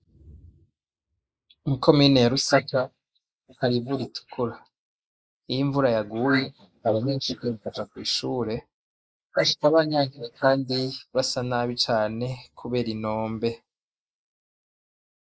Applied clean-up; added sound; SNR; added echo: neural mask model Resemble Enhance denoiser.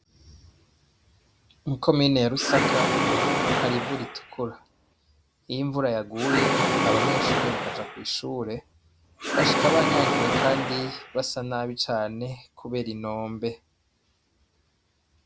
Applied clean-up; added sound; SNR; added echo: none; Mechanisms; -3 dB; none.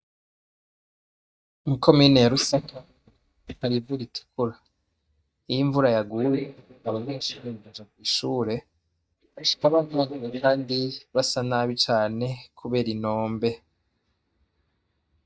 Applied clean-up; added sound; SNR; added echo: neural mask model DeepFilterNet 3.